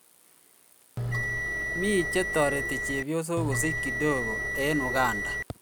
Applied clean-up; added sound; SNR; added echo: none; Bell; 0 dB; none.